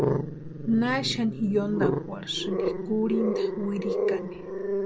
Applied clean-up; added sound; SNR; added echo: none; Growling; 0 dB; none.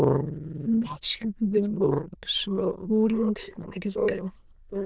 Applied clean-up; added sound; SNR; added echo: neural diffusion model UNIVERSE++.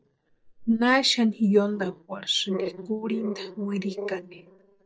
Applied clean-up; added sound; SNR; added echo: neural mask model DeepFilterNet 3.